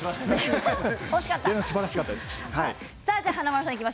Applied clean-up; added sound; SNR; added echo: none; none; none; none.